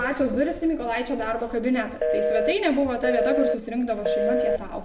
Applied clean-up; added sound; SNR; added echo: none; Telephone; 0 dB; reverberation time 0.6 s.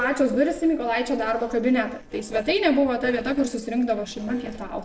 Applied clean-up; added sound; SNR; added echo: neural separator model SepFormer DNS4.